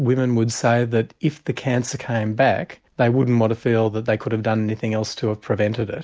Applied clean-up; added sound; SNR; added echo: none; none; none; none.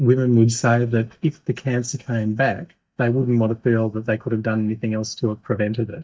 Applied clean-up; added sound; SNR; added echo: neural mask model DeepFilterNet 3.